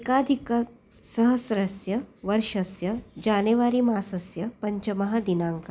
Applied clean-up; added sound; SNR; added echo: none; none; none; none.